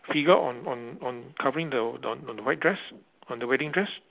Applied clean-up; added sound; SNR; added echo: none; none; none; none.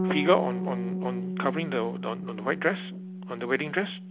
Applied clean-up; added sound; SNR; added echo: none; Bass guitar; 4 dB; none.